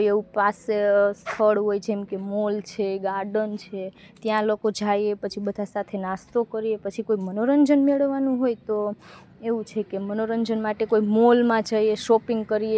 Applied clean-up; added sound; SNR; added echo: none; none; none; none.